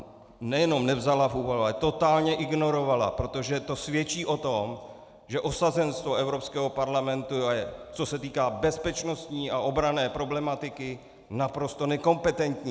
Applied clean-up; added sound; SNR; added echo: none; none; none; none.